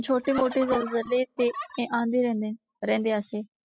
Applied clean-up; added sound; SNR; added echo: classical method spectral subtraction.